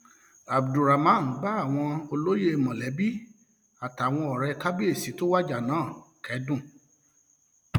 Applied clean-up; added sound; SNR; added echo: none; none; none; none.